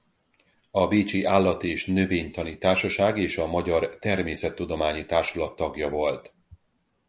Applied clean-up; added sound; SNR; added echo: none; none; none; none.